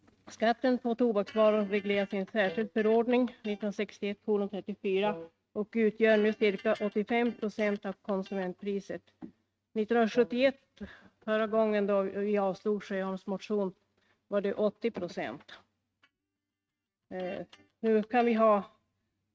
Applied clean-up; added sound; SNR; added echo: neural mask model RNNoise.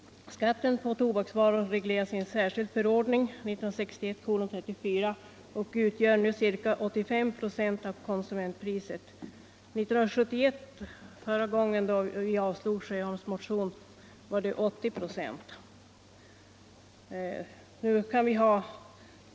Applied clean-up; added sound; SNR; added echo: none; none; none; none.